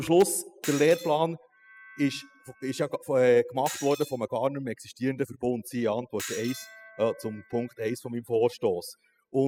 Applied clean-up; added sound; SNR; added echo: classical method spectral subtraction.